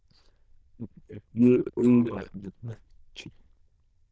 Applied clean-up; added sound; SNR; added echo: neural diffusion model UNIVERSE++.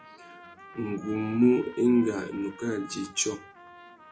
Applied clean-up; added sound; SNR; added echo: none; Trumpet; 19 dB; none.